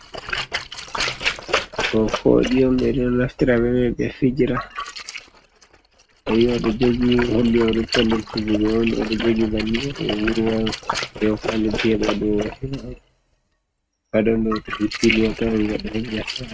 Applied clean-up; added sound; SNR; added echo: neural mask model RNNoise.